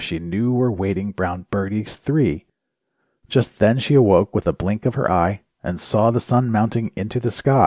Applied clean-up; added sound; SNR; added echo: none; none; none; none.